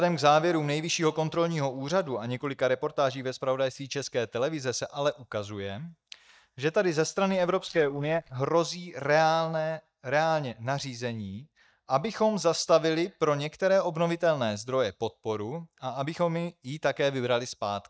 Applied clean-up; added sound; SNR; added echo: neural mask model DeepFilterNet 3.